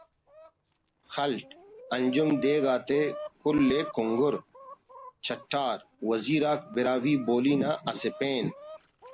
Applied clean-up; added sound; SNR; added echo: none; Chicken, rooster; 16 dB; none.